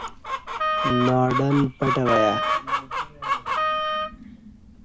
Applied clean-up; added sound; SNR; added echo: none; Wind instrument, woodwind instrument + Chicken, rooster; 1 dB; none.